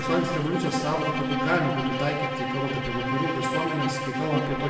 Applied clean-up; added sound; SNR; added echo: none; Bowed string instrument; 1 dB; reverberation time 0.9 s.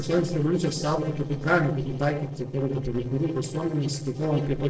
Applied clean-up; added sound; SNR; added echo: neural separator model SepFormer DNS4.